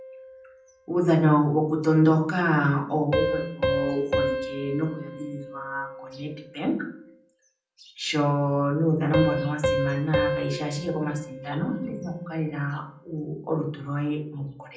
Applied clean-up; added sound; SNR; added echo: none; Piano; 6 dB; reverberation time 0.6 s.